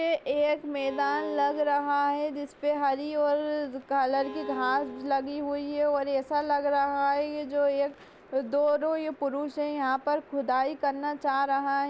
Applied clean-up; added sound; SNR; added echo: none; Bowed string instrument; 15 dB; none.